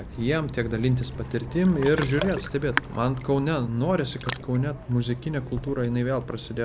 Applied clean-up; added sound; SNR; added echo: none; Ocean; 11 dB; none.